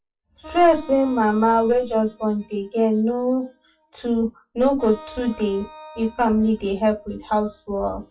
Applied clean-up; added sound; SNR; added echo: classical method WPE with log-MMSE.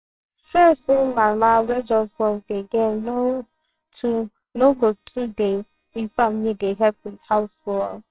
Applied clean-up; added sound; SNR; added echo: neural separator model SepFormer WHAMR!.